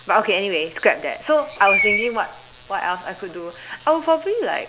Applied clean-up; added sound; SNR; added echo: none; Screech; 6 dB; none.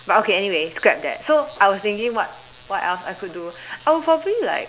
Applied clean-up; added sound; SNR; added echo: none; none; none; none.